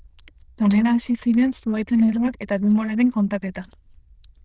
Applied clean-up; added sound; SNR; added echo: neural diffusion model UNIVERSE++.